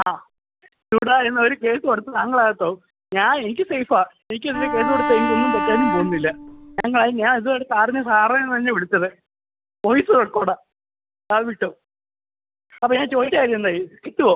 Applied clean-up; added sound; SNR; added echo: none; Bowed string instrument; 2 dB; none.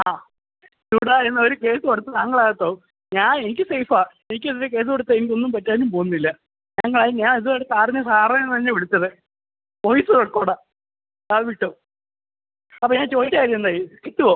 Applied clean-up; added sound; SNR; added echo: none; none; none; none.